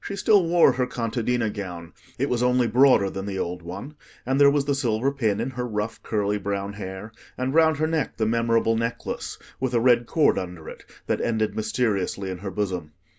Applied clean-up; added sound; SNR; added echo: none; none; none; none.